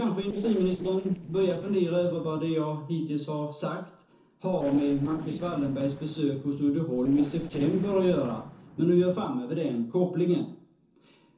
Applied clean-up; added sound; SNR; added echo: neural separator model SepFormer DNS4.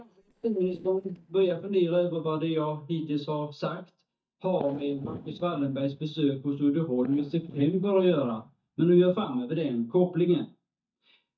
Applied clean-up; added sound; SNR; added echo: neural mask model DeepFilterNet 3.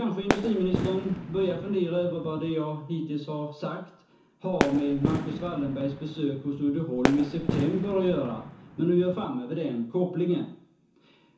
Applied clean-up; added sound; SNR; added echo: none; Fireworks; 4 dB; reverberation time 0.9 s.